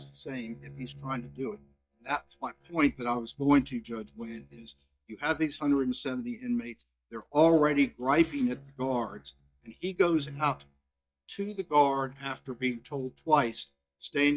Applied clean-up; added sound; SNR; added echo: neural mask model DeepFilterNet 3.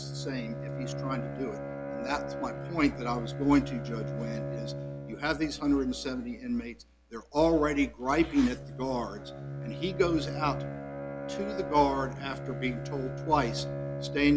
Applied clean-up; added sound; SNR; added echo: none; Bowed string instrument; 7 dB; none.